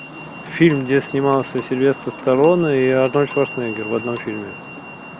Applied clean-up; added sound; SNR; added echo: none; Clock; 9 dB; none.